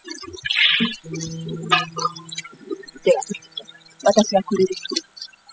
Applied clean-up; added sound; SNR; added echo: classical method spectral subtraction.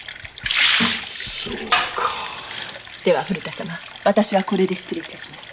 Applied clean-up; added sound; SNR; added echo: none; none; none; none.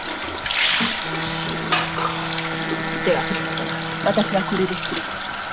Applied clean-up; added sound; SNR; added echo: none; Wind instrument, woodwind instrument + Water tap, faucet; 0 dB; none.